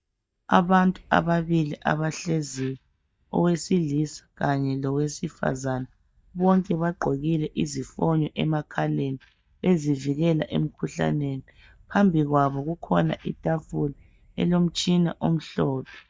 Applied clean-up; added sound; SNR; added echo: neural mask model DeepFilterNet 3.